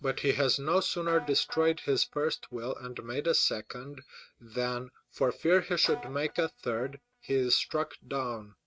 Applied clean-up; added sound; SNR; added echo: neural mask model RNNoise.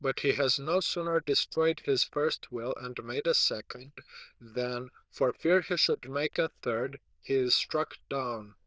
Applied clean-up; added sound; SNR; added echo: neural diffusion model UNIVERSE++.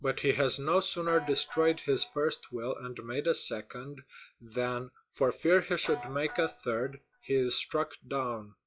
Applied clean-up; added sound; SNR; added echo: classical method log-MMSE.